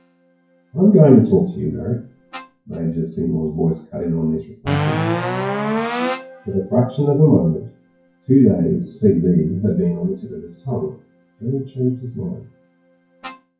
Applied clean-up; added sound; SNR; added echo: classical method WPE with log-MMSE.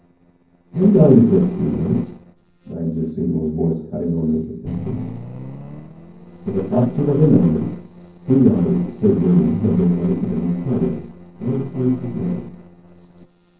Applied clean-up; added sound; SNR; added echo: neural separator model SepFormer DNS4.